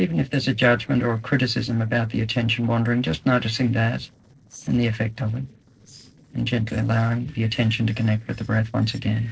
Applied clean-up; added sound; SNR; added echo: neural separator model SepFormer DNS4.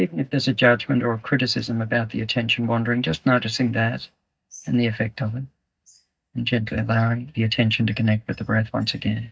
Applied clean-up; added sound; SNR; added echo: neural mask model DeepFilterNet 3.